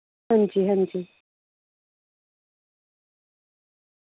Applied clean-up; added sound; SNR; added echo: none; none; none; none.